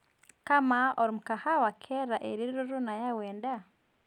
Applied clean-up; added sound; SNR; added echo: none; none; none; none.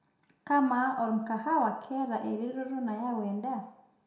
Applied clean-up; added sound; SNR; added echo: none; none; none; reverberation time 0.5 s.